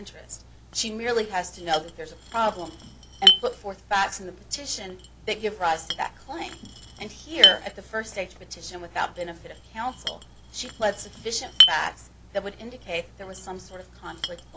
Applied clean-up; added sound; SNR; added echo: none; Chink, clink; -2 dB; none.